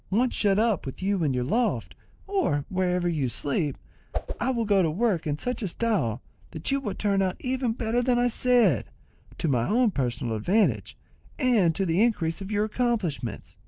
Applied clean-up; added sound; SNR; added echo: neural separator model SepFormer DNS4.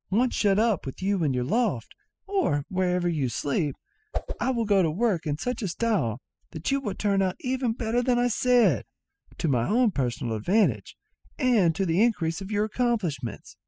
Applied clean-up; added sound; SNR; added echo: classical method spectral subtraction.